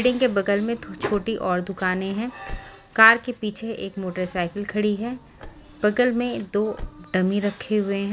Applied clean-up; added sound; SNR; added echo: none; Car; 20 dB; none.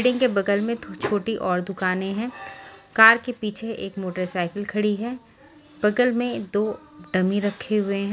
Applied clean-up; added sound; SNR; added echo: none; none; none; none.